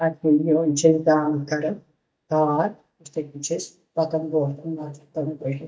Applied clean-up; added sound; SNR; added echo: neural mask model DeepFilterNet 3.